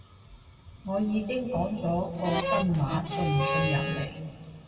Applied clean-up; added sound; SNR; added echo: none; Harmonica; 2 dB; reverberation time 2.1 s.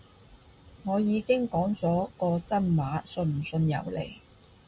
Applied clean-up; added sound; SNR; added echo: none; none; none; none.